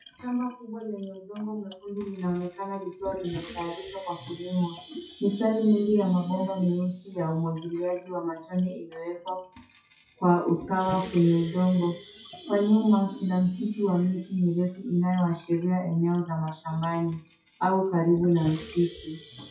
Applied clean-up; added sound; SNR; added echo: classical method WPE with log-MMSE.